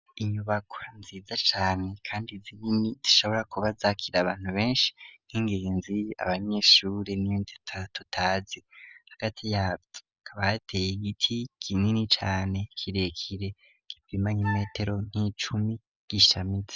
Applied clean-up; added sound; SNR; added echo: none; Wind instrument, woodwind instrument; 10 dB; none.